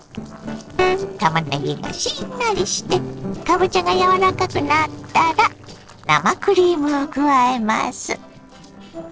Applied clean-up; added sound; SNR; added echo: neural separator model SepFormer DNS4.